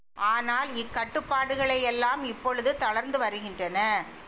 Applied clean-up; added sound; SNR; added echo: none; none; none; none.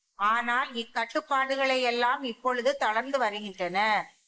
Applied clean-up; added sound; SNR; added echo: neural mask model Resemble Enhance denoiser.